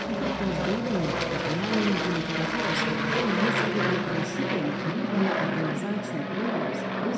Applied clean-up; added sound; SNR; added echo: none; Aircraft; -3 dB; reverberation time 0.5 s.